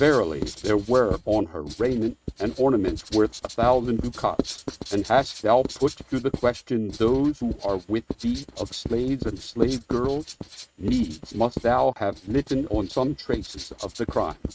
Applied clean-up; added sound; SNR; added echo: neural mask model RNNoise.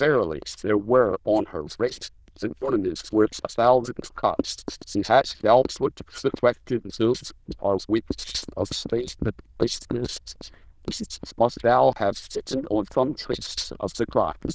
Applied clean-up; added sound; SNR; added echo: neural diffusion model UNIVERSE++.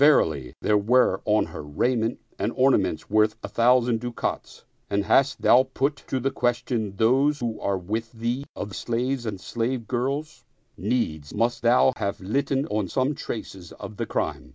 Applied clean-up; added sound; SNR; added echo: none; none; none; none.